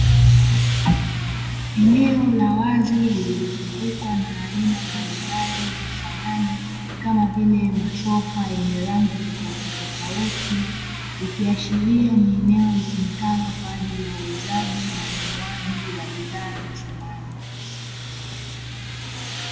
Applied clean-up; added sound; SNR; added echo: none; Tools; 13 dB; reverberation time 2.3 s.